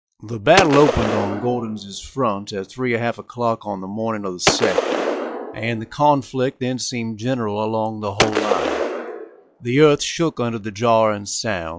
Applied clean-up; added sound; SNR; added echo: classical method log-MMSE.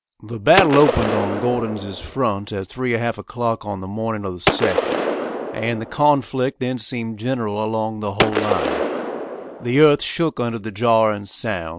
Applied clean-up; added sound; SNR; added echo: none; Gunshot, gunfire; 2 dB; none.